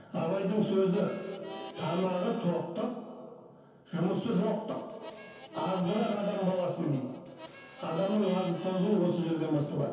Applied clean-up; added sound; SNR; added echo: none; Harmonica; 16 dB; reverberation time 0.7 s.